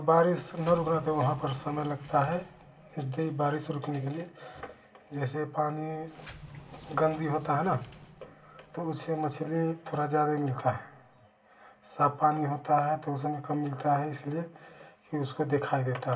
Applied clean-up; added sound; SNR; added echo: none; Sliding door; 19 dB; reverberation time 0.8 s.